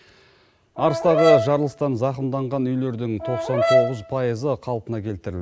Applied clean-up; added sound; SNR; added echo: none; Brass instrument; 0 dB; none.